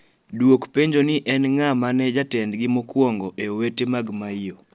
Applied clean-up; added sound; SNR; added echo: none; none; none; none.